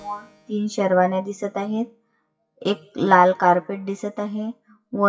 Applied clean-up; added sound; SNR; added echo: classical method WPE with log-MMSE.